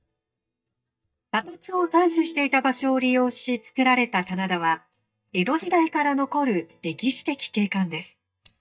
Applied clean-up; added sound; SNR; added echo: neural mask model DeepFilterNet 3.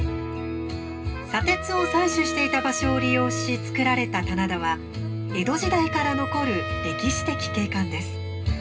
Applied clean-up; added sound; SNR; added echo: none; Trumpet; 10 dB; reverberation time 0.2 s.